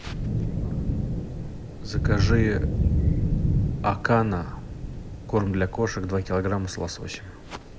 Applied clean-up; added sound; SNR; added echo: none; Thunder / Rain; -1 dB; none.